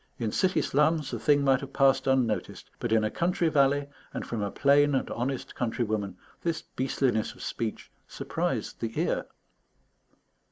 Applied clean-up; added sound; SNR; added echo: none; none; none; none.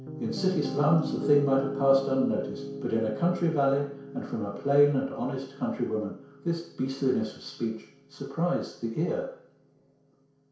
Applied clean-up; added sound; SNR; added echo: none; Piano; 10 dB; reverberation time 0.6 s.